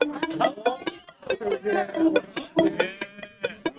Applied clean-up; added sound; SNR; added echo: neural mask model RNNoise.